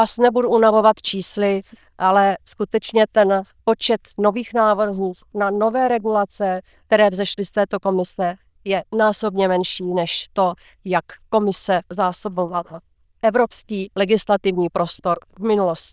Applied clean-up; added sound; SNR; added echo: neural diffusion model UNIVERSE++.